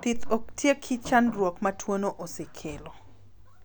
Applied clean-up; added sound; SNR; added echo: none; none; none; none.